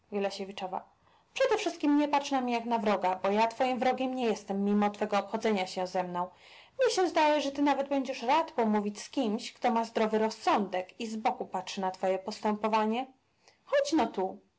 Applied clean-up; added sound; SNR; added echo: none; none; none; none.